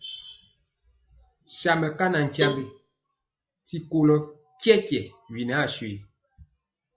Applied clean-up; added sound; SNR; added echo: classical method log-MMSE.